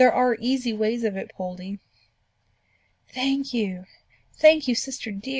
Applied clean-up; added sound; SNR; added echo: none; none; none; none.